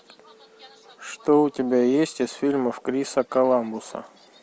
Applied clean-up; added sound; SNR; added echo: none; none; none; none.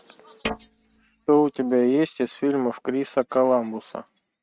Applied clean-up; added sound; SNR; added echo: neural mask model RNNoise.